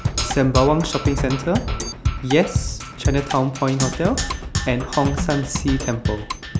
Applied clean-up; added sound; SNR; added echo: none; Percussion; 3 dB; none.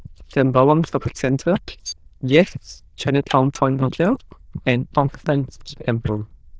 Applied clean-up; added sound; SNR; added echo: neural diffusion model UNIVERSE++.